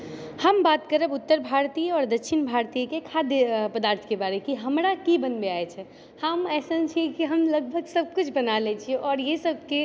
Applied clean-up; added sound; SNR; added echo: none; none; none; none.